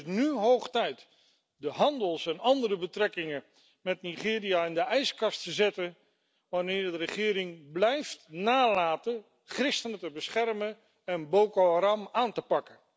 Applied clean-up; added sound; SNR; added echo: none; none; none; none.